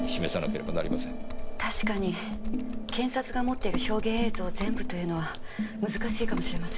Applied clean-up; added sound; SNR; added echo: none; Computer keyboard; 0 dB; none.